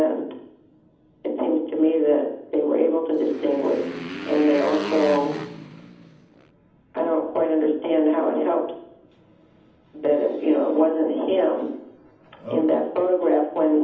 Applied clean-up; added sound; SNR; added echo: none; Motorcycle; 10 dB; reverberation time 0.8 s.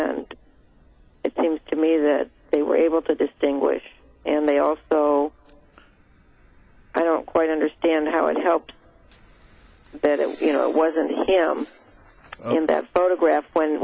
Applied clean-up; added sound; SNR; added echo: none; none; none; none.